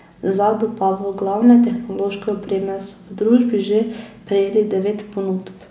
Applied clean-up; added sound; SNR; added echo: none; none; none; none.